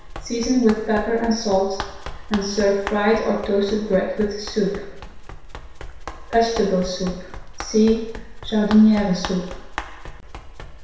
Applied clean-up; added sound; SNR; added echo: none; Run; 12 dB; reverberation time 0.7 s.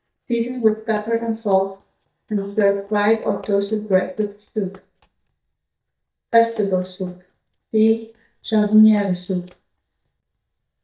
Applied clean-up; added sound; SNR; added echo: neural mask model DeepFilterNet 3.